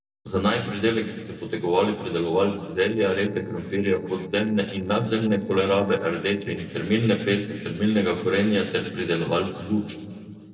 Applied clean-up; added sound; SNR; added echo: neural separator model SepFormer DNS4.